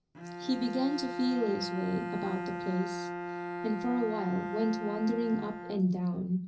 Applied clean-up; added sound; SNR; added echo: none; Bowed string instrument; 6 dB; reverberation time 0.5 s.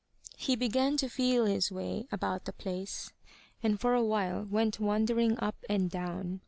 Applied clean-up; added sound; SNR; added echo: none; none; none; none.